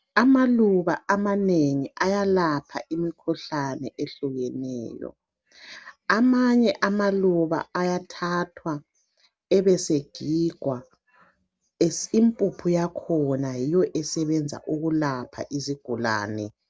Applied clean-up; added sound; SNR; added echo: none; none; none; none.